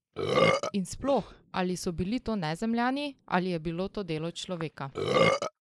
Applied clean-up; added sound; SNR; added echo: neural mask model Resemble Enhance denoiser.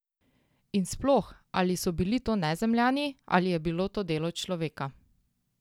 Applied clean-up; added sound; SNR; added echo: none; none; none; none.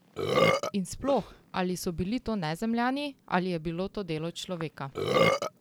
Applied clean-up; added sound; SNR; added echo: none; Burping, eructation; 0 dB; none.